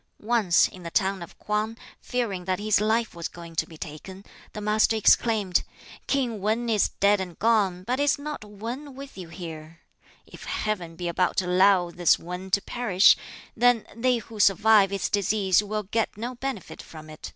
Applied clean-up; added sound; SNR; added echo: none; none; none; none.